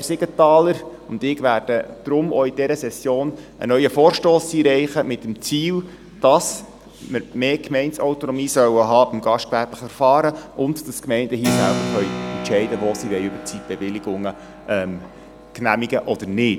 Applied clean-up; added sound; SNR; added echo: none; Keyboard (musical); 13 dB; none.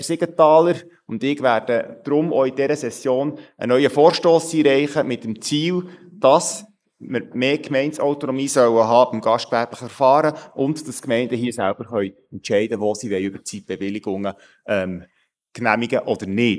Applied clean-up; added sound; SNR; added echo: neural mask model Resemble Enhance denoiser.